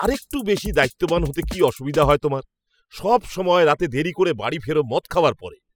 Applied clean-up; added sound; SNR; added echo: classical method spectral subtraction.